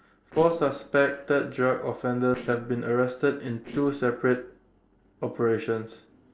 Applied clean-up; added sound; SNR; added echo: neural separator model SepFormer DNS4.